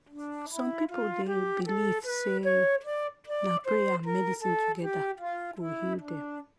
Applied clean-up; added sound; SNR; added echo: none; Wind instrument, woodwind instrument; -3 dB; none.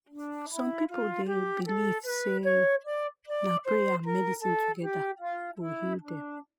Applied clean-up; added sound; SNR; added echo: classical method spectral subtraction.